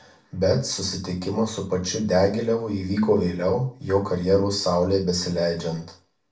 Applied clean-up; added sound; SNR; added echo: none; none; none; reverberation time 0.3 s.